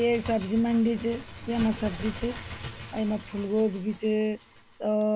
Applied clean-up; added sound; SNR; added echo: none; Bird; 13 dB; none.